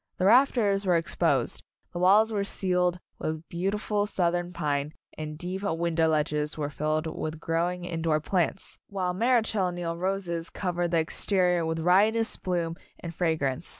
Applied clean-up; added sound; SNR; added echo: none; none; none; none.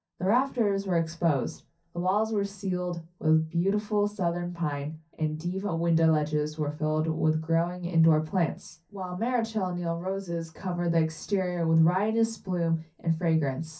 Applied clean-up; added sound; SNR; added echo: none; none; none; reverberation time 0.3 s.